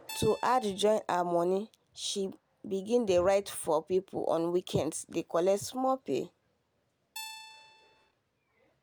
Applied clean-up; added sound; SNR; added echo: none; Guitar; 16 dB; none.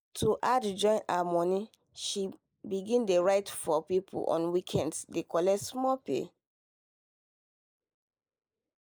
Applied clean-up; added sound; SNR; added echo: neural mask model Resemble Enhance denoiser.